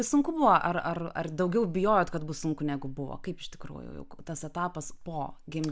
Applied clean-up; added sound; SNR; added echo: none; none; none; none.